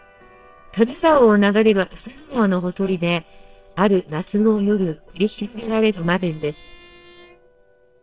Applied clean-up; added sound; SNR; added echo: neural separator model SepFormer WHAMR!.